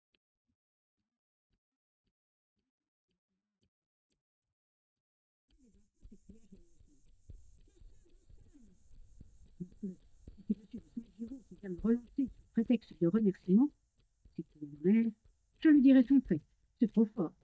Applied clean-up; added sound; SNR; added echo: neural mask model DeepFilterNet 3.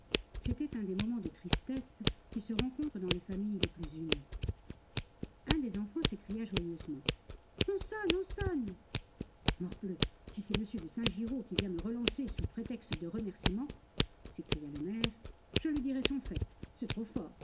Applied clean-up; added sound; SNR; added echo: none; Scissors; -4 dB; none.